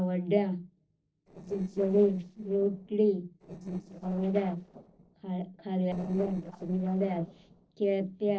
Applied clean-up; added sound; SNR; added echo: neural separator model SepFormer DNS4.